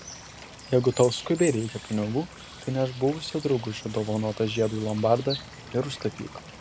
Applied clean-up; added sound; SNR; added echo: none; Water / Bird; 14 dB; none.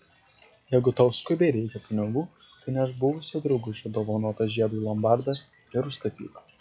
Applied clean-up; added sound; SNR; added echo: classical method log-MMSE.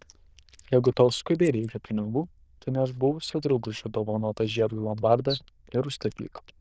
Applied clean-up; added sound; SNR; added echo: neural diffusion model UNIVERSE++.